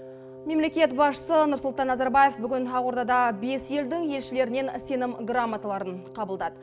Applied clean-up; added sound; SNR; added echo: none; Wind instrument, woodwind instrument; 17 dB; reverberation time 1.1 s.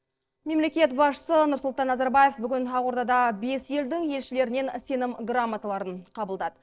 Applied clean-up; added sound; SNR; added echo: neural separator model SepFormer DNS4.